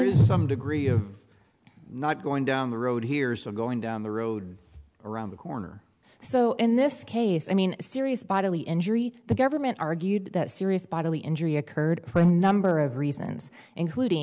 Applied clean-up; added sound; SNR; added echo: none; none; none; none.